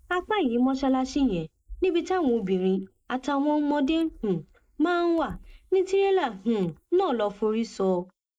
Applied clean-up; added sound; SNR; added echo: neural mask model Resemble Enhance denoiser.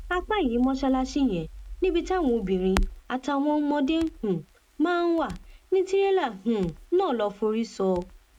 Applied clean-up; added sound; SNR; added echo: none; Crackle; 13 dB; none.